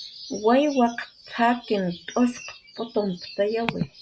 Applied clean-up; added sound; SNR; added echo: none; none; none; none.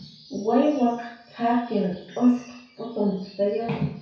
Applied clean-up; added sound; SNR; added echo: none; none; none; reverberation time 0.6 s.